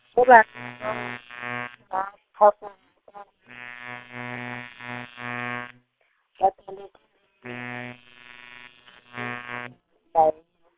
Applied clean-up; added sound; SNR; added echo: neural separator model SepFormer WHAM!.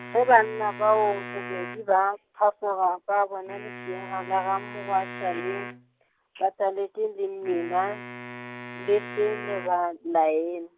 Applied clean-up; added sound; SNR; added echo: none; Wind instrument, woodwind instrument; 13 dB; none.